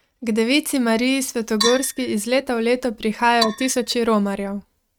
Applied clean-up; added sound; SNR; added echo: neural mask model RNNoise.